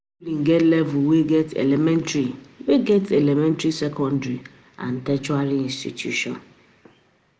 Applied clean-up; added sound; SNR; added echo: none; none; none; none.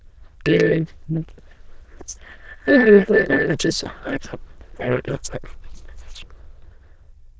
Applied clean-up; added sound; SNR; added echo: neural diffusion model UNIVERSE++.